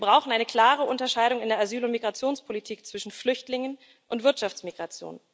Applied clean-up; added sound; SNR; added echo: none; none; none; none.